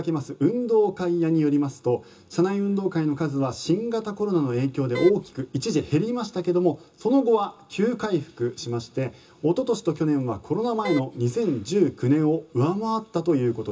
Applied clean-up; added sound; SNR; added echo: none; Wind instrument, woodwind instrument; 12 dB; reverberation time 0.2 s.